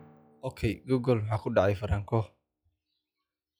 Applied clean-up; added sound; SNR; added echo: classical method log-MMSE.